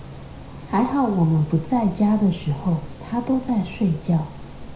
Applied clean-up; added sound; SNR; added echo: none; Insect; 17 dB; reverberation time 0.4 s.